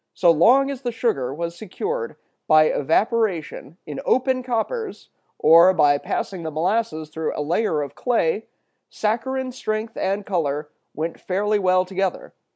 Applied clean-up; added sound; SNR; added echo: none; none; none; none.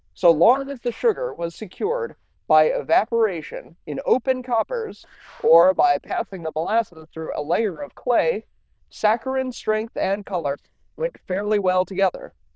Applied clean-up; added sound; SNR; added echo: neural diffusion model UNIVERSE++.